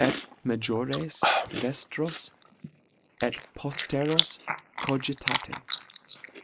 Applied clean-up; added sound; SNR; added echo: neural mask model Resemble Enhance denoiser.